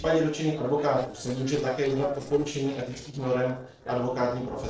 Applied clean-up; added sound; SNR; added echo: neural separator model SepFormer DNS4.